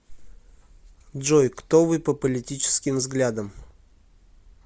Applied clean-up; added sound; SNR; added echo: none; none; none; none.